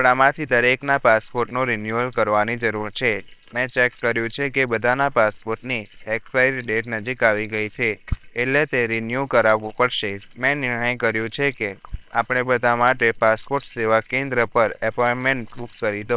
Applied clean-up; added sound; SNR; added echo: neural separator model SepFormer WHAM!.